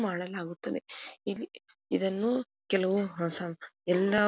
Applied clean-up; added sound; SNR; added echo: none; none; none; none.